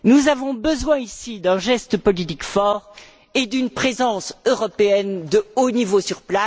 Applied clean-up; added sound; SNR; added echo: none; none; none; none.